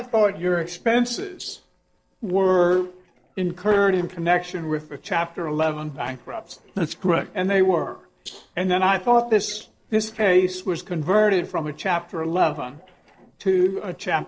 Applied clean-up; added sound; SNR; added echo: neural separator model SepFormer DNS4.